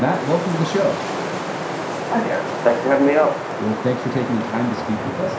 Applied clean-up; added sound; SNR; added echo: none; Wind; 5 dB; reverberation time 0.5 s.